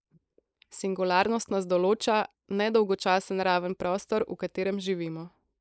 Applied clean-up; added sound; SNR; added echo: neural mask model Resemble Enhance denoiser.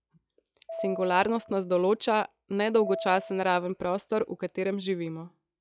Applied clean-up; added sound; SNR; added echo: classical method log-MMSE.